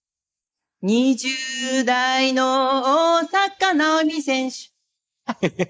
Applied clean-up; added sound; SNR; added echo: neural mask model Resemble Enhance denoiser.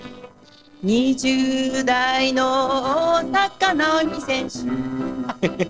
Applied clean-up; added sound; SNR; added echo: neural separator model SepFormer DNS4.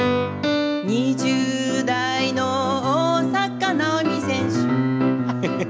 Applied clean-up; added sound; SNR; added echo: none; none; none; none.